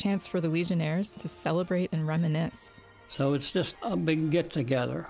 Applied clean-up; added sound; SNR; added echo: none; none; none; none.